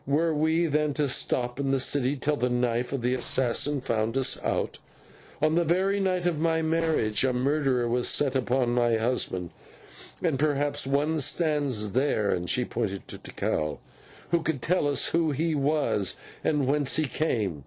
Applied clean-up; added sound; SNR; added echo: neural separator model SepFormer DNS4.